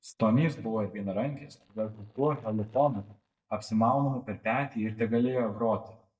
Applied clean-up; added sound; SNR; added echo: neural mask model DeepFilterNet 3.